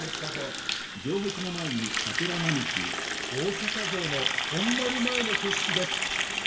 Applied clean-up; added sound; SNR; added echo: none; Water tap, faucet; -2 dB; reverberation time 0.7 s.